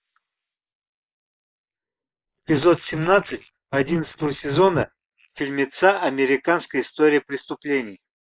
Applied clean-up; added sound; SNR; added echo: neural mask model Resemble Enhance denoiser.